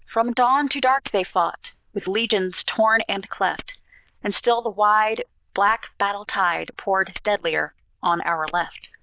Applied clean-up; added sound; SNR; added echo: neural diffusion model UNIVERSE++.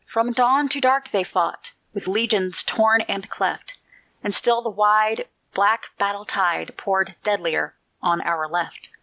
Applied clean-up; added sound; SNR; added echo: none; none; none; none.